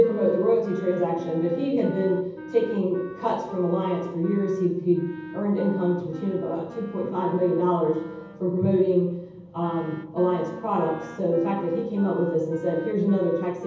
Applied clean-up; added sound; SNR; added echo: none; Wind instrument, woodwind instrument; 17 dB; reverberation time 0.9 s.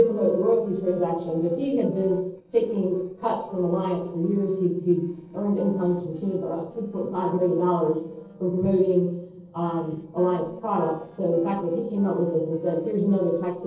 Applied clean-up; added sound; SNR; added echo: neural separator model SepFormer DNS4.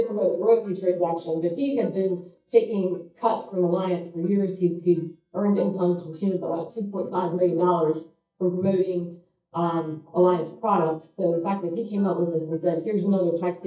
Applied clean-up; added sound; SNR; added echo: neural mask model DeepFilterNet 3.